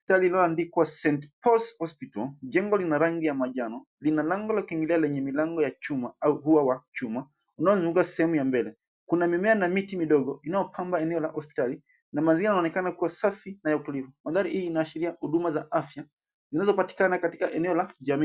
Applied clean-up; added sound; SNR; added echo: none; none; none; none.